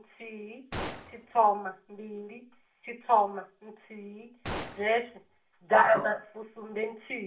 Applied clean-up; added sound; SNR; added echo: none; Gunshot, gunfire; 14 dB; reverberation time 0.3 s.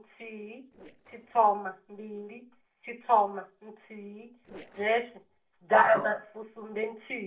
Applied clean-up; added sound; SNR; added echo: neural separator model SepFormer DNS4.